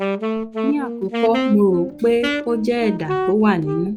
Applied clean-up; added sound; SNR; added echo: none; Wind instrument, woodwind instrument; 5 dB; none.